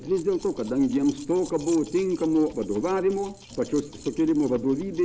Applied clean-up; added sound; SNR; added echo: neural mask model Resemble Enhance denoiser.